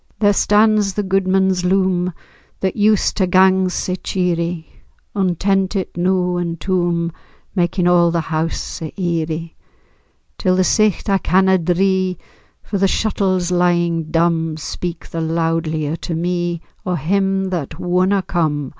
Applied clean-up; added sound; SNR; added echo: none; none; none; none.